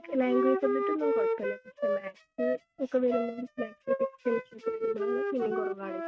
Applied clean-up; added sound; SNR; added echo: neural mask model RNNoise.